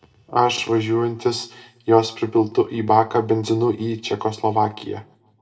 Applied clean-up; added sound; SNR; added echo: none; none; none; reverberation time 0.5 s.